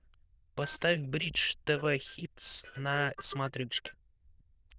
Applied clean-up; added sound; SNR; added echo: neural diffusion model UNIVERSE++.